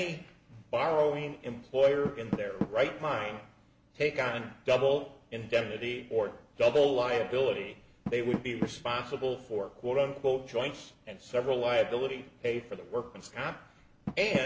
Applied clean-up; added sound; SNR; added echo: none; Door; 13 dB; none.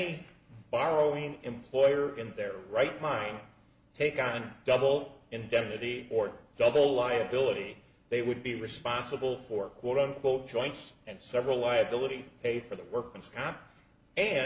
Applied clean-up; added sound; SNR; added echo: none; none; none; none.